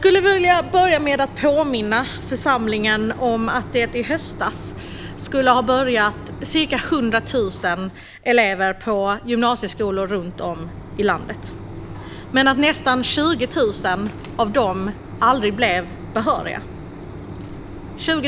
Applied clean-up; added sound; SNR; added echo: none; Mechanisms; 14 dB; none.